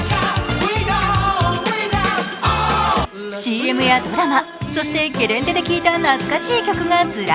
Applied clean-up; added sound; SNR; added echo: none; none; none; none.